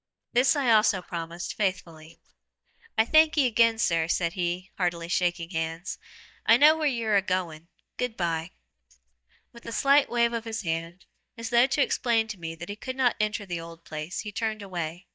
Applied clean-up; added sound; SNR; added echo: neural mask model DeepFilterNet 3.